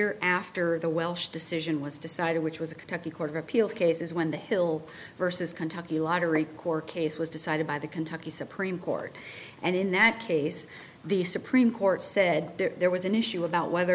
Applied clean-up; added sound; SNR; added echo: none; none; none; none.